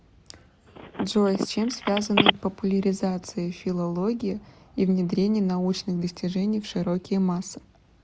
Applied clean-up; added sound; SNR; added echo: none; Telephone; 1 dB; none.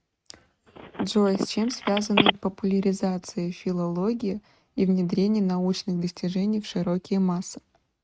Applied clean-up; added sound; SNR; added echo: neural mask model RNNoise.